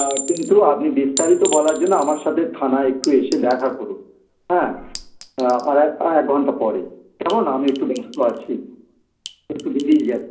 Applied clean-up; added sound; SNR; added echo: none; Chink, clink; 14 dB; reverberation time 0.5 s.